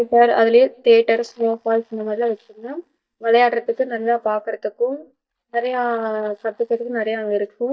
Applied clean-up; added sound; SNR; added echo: neural mask model DeepFilterNet 3.